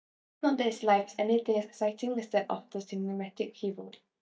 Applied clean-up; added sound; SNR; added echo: neural mask model DeepFilterNet 3.